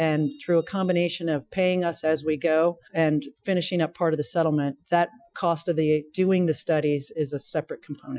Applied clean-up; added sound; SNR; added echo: classical method Wiener filter.